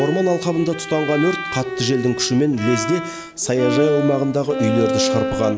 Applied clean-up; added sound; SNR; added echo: none; Bowed string instrument; 5 dB; none.